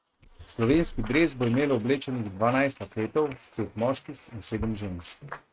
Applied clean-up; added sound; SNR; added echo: neural mask model RNNoise.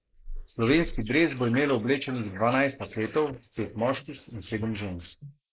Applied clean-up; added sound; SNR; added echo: neural mask model Resemble Enhance denoiser.